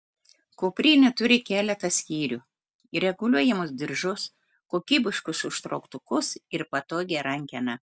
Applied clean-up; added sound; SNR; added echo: none; none; none; none.